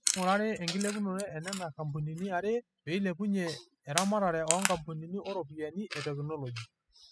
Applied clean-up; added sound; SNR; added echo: classical method spectral subtraction.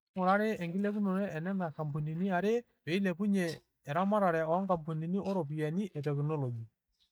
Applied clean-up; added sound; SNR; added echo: neural mask model DeepFilterNet 3.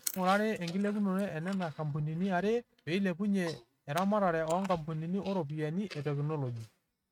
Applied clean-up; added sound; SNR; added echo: neural mask model RNNoise.